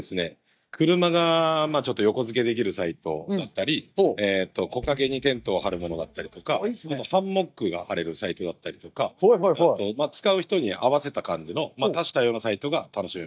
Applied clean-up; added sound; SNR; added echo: neural mask model DeepFilterNet 3.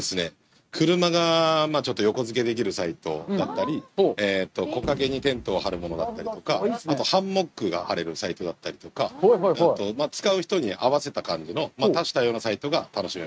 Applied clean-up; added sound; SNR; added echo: neural mask model RNNoise.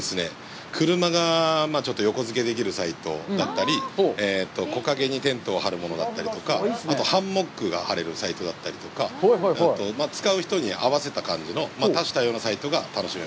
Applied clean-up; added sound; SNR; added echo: none; none; none; none.